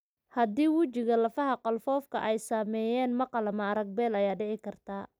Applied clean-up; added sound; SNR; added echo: none; none; none; none.